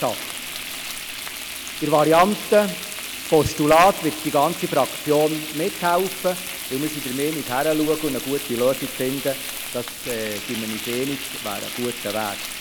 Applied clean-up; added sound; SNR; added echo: none; Frying (food); 9 dB; none.